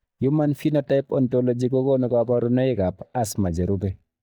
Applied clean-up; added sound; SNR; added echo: neural mask model DeepFilterNet 3.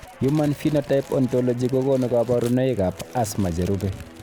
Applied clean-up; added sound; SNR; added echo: none; Guitar + Crumpling, crinkling; 19 dB; none.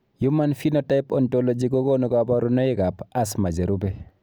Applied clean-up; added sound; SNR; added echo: none; none; none; none.